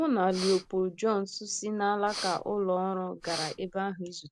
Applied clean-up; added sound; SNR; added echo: none; Breathing; 11 dB; none.